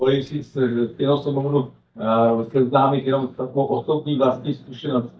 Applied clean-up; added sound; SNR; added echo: neural mask model DeepFilterNet 3.